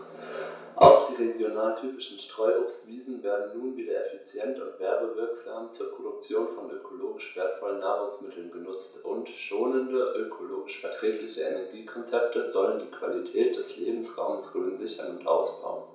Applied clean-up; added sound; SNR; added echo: none; none; none; reverberation time 0.6 s.